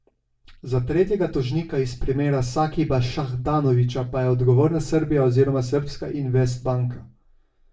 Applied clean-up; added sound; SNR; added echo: none; none; none; reverberation time 0.3 s.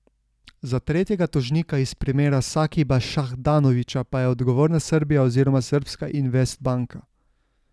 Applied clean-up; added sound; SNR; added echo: none; none; none; none.